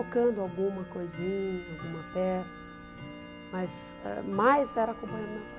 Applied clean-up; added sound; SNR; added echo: none; Tick-tock / Bell; 12 dB; none.